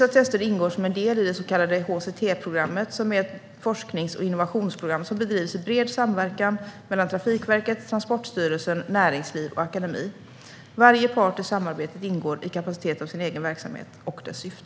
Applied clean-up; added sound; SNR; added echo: none; none; none; none.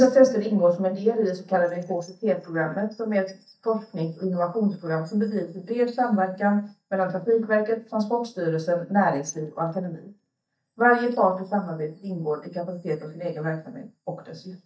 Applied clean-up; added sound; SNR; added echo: neural mask model DeepFilterNet 3.